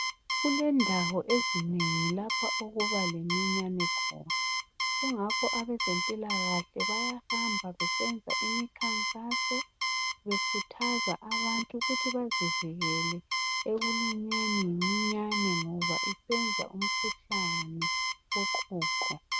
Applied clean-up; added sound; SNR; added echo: none; Alarm; -2 dB; none.